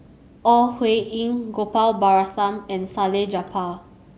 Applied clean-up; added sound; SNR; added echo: none; none; none; none.